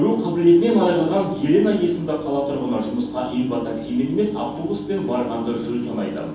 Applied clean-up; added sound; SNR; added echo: none; Microwave oven; 12 dB; reverberation time 0.9 s.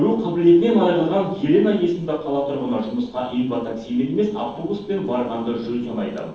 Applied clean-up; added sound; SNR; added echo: neural separator model SepFormer DNS4.